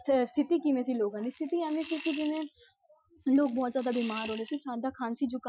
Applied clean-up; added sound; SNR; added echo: classical method Wiener filter.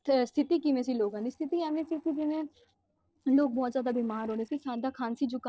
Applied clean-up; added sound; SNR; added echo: neural separator model SepFormer DNS4.